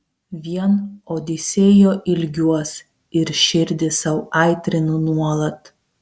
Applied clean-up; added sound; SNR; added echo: none; none; none; none.